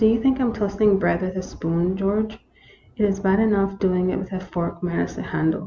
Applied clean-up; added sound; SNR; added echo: none; none; none; none.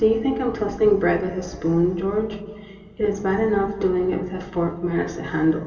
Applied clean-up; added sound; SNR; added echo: none; none; none; reverberation time 2.0 s.